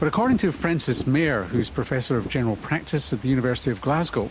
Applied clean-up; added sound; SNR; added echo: none; Fireworks / Ocean; 14 dB; none.